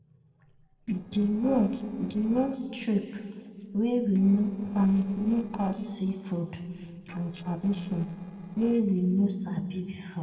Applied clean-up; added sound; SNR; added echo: neural separator model SepFormer DNS4.